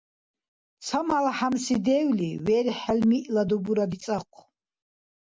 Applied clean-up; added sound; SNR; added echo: none; none; none; none.